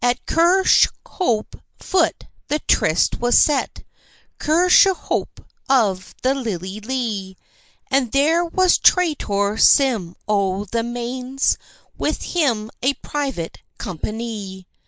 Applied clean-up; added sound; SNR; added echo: neural mask model Resemble Enhance denoiser.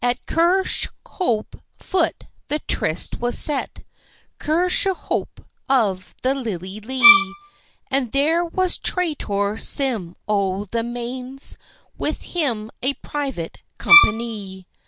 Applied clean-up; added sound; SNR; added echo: none; Bowed string instrument; -5 dB; none.